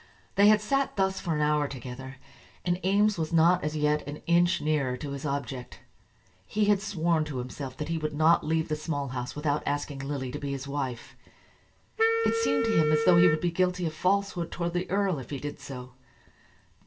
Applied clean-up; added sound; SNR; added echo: none; Wind instrument, woodwind instrument; 1 dB; reverberation time 0.2 s.